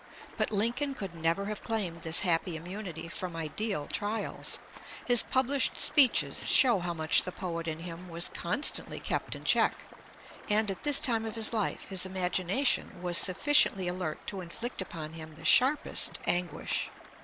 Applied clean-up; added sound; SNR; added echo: none; Stream; 19 dB; none.